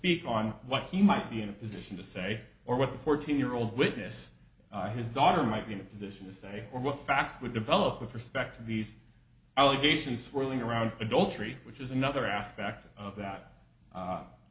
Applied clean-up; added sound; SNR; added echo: none; none; none; none.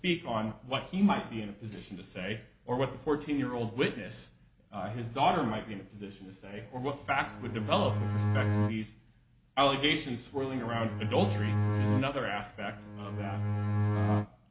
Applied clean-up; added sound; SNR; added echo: none; Bowed string instrument; -2 dB; none.